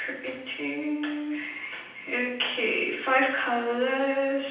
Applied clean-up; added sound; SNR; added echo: none; none; none; reverberation time 0.9 s.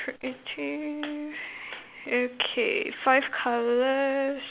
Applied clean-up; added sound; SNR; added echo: none; none; none; none.